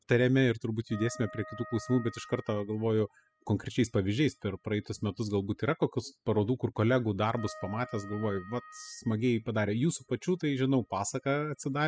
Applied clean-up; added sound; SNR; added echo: classical method spectral subtraction.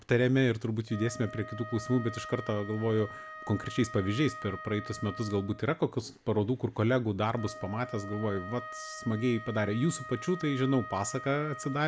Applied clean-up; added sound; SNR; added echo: none; Wind instrument, woodwind instrument; 14 dB; none.